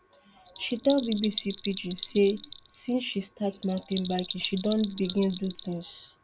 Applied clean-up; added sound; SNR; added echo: none; Bell; 11 dB; none.